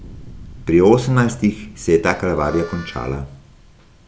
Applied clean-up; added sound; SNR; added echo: none; Fire + Harmonica; 18 dB; none.